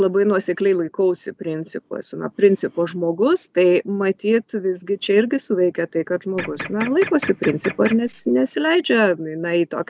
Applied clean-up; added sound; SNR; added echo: none; Printer; 11 dB; none.